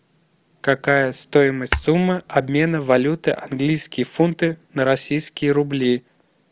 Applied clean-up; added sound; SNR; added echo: none; Tap / Hammer / Glass; 13 dB; none.